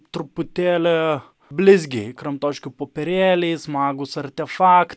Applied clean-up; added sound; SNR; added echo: none; none; none; none.